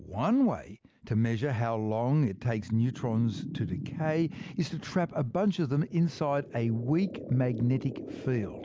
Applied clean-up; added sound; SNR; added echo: none; none; none; none.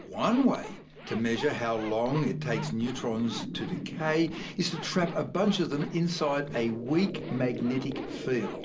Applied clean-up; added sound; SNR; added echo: none; Zipper (clothing); 14 dB; reverberation time 0.2 s.